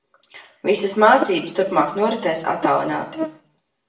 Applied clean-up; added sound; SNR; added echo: none; Buzz; 9 dB; reverberation time 0.6 s.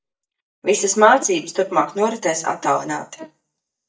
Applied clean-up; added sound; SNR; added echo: neural mask model DeepFilterNet 3.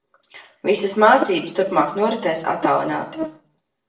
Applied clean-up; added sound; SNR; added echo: neural separator model SepFormer DNS4.